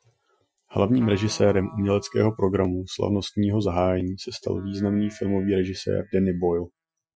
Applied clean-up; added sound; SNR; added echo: classical method Wiener filter.